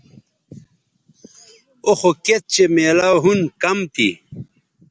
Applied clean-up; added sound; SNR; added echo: none; none; none; none.